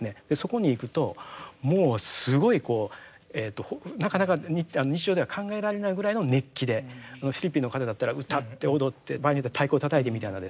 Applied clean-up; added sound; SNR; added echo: none; none; none; none.